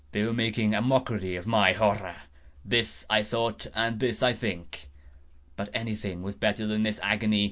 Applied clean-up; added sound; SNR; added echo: none; none; none; none.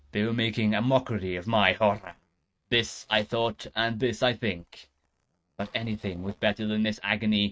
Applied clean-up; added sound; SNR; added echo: neural mask model RNNoise.